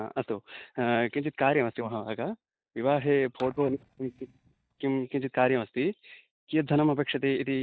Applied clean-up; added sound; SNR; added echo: neural mask model DeepFilterNet 3.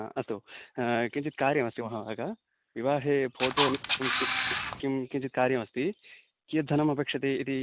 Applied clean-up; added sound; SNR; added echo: none; Camera; -5 dB; none.